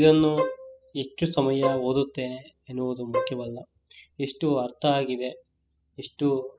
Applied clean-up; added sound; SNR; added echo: classical method spectral subtraction.